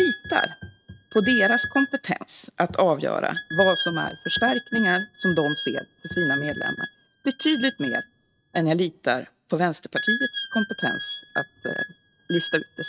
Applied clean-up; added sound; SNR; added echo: neural mask model RNNoise.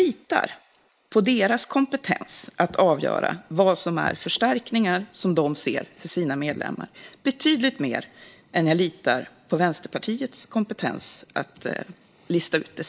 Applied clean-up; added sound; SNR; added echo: neural mask model Resemble Enhance denoiser.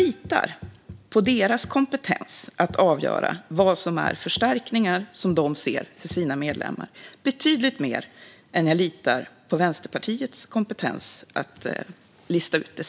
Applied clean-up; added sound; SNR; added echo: none; none; none; none.